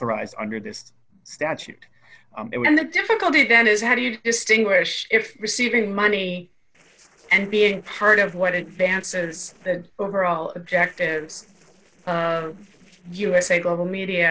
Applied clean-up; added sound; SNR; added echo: neural separator model SepFormer DNS4.